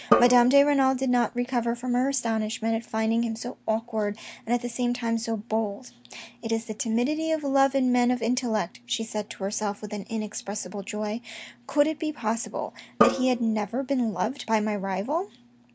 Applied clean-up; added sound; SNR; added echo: none; Drum; 3 dB; none.